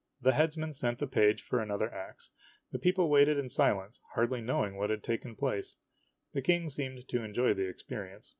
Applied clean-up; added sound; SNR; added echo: none; none; none; none.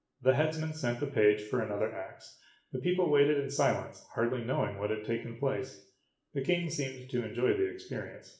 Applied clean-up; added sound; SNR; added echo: none; none; none; reverberation time 0.5 s.